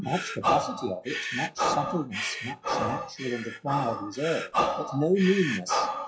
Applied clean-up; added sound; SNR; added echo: classical method WPE with log-MMSE.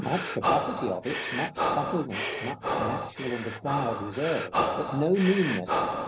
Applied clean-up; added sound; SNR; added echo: none; Breathing; 1 dB; reverberation time 0.5 s.